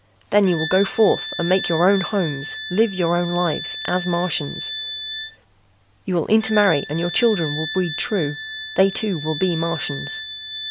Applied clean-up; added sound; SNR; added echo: none; Wind instrument, woodwind instrument; 9 dB; none.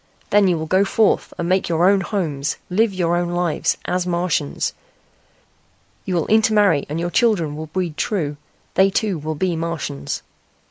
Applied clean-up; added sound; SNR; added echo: neural mask model Resemble Enhance denoiser.